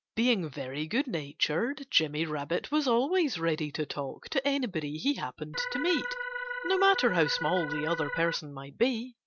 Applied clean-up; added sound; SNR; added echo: none; Organ; 5 dB; none.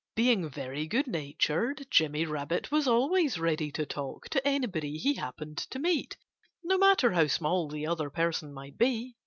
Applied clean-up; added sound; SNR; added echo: none; none; none; none.